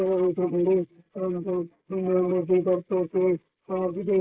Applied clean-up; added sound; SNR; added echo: neural mask model Resemble Enhance denoiser.